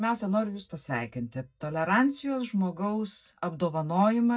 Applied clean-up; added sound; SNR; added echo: neural mask model DeepFilterNet 3.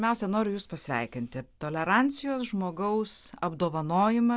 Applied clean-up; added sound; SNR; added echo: none; none; none; none.